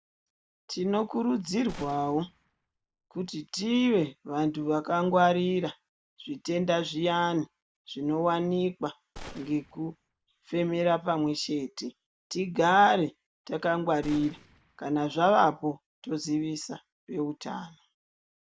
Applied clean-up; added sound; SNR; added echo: none; Gunshot, gunfire; 19 dB; none.